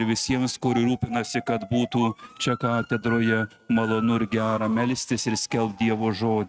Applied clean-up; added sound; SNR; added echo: neural mask model RNNoise.